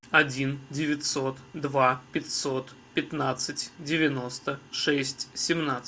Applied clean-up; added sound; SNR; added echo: none; none; none; none.